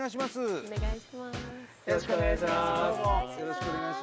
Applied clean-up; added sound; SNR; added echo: none; none; none; none.